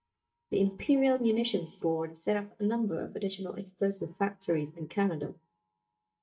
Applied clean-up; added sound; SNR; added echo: neural mask model DeepFilterNet 3.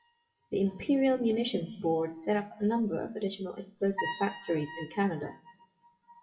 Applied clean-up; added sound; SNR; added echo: classical method WPE with log-MMSE.